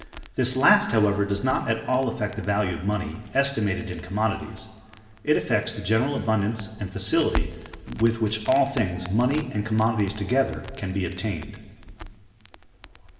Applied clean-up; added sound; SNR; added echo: none; Crackle; 14 dB; reverberation time 2.1 s.